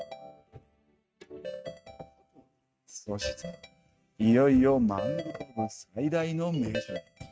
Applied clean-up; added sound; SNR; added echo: neural mask model RNNoise.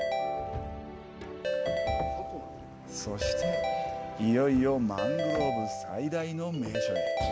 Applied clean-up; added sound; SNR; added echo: none; Ringtone / Keyboard (musical); 1 dB; none.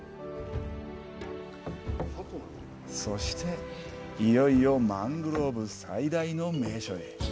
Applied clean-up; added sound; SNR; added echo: none; none; none; none.